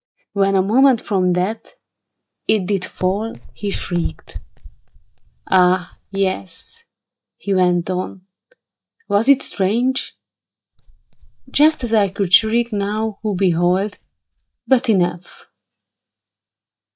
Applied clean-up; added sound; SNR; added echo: neural mask model DeepFilterNet 3.